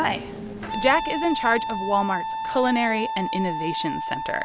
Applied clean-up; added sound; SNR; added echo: none; Wind instrument, woodwind instrument; 5 dB; none.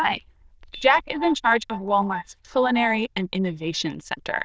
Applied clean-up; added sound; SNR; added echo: neural diffusion model UNIVERSE++.